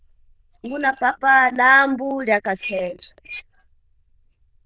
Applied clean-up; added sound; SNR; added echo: neural diffusion model UNIVERSE++.